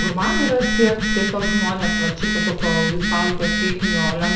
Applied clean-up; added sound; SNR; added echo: none; Telephone; -2 dB; reverberation time 0.6 s.